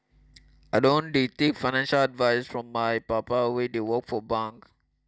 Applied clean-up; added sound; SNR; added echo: none; none; none; none.